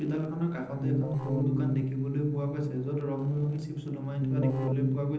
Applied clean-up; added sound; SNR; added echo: neural separator model SepFormer DNS4.